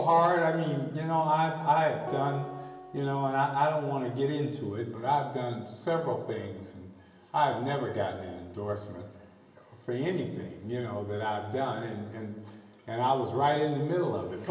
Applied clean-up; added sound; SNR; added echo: none; Acoustic guitar; 15 dB; reverberation time 1.2 s.